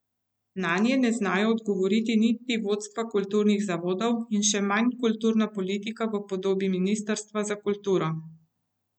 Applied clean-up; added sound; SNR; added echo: none; none; none; none.